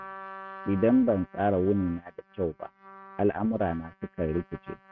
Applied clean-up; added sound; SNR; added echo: neural mask model RNNoise.